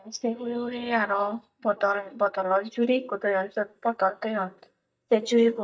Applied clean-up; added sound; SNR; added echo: neural mask model DeepFilterNet 3.